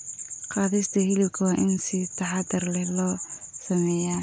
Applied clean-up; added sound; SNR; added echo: none; none; none; none.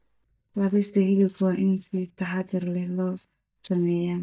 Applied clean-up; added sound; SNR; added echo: neural mask model DeepFilterNet 3.